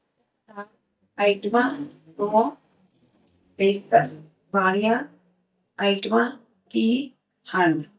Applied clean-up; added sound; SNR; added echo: neural mask model DeepFilterNet 3.